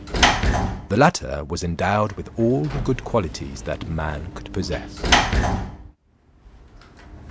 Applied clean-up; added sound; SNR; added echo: none; Sliding door / Slam; 0 dB; none.